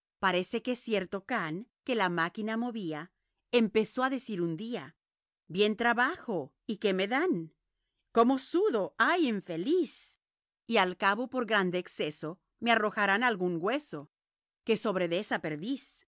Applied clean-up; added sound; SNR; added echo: none; none; none; none.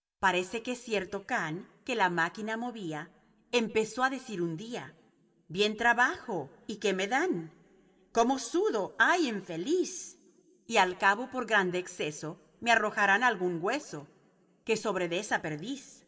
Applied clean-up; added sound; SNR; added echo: none; none; none; reverberation time 0.3 s.